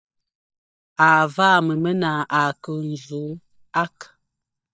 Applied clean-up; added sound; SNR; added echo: neural mask model DeepFilterNet 3.